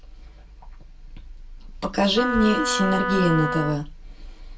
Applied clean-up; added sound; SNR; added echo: none; Wind instrument, woodwind instrument; 2 dB; reverberation time 0.2 s.